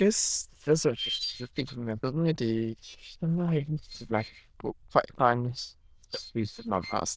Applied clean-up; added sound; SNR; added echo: neural diffusion model UNIVERSE++.